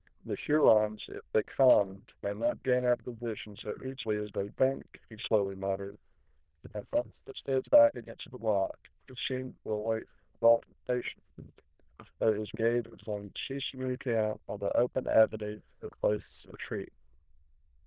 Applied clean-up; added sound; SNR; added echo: neural diffusion model UNIVERSE++.